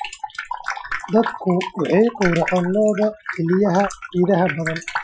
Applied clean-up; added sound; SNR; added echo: classical method Wiener filter.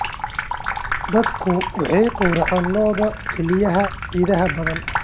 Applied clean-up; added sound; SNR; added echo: none; Sink (filling or washing) / Water tap, faucet; 5 dB; none.